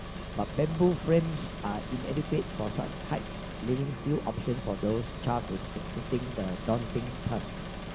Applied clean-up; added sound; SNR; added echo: none; Engine; 6 dB; none.